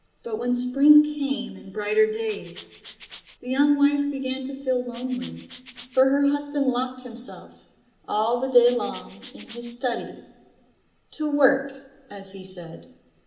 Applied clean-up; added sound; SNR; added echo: none; Rattle (instrument); 7 dB; reverberation time 1.7 s.